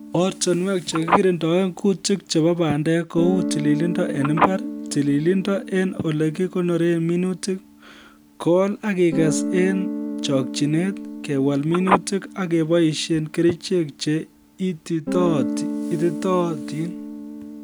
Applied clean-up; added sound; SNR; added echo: none; Guitar + Telephone; 6 dB; none.